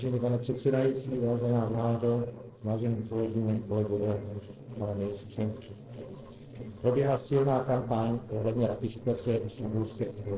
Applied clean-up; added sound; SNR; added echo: neural separator model SepFormer DNS4.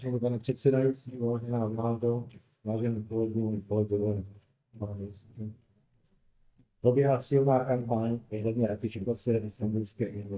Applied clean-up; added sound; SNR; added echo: neural mask model DeepFilterNet 3.